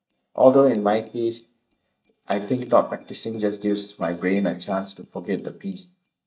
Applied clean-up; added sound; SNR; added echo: neural mask model DeepFilterNet 3.